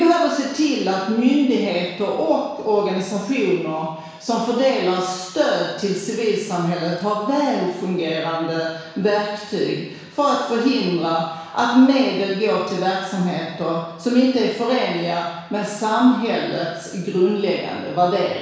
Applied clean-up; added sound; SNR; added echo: none; none; none; reverberation time 1.1 s.